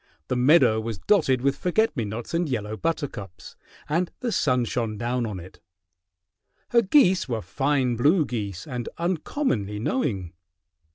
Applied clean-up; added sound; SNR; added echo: none; none; none; none.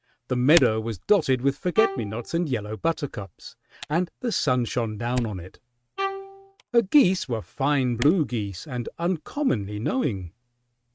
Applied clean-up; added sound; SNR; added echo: neural mask model RNNoise.